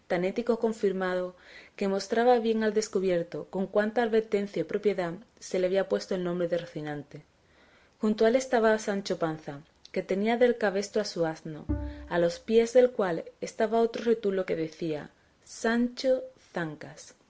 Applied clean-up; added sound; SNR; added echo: none; Bowed string instrument; 11 dB; none.